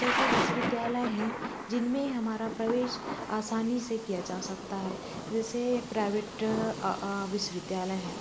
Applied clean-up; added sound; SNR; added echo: none; Thunder / Rain; 4 dB; none.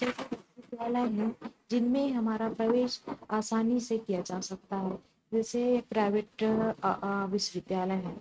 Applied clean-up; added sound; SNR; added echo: neural mask model RNNoise.